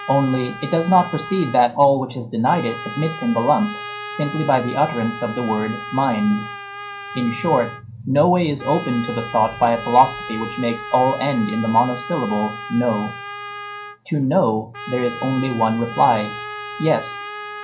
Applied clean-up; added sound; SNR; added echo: none; Trumpet; 12 dB; reverberation time 0.3 s.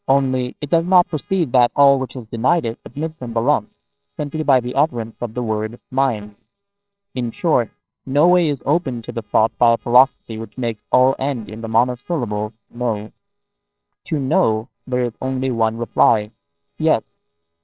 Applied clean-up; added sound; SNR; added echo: neural separator model SepFormer WHAMR!.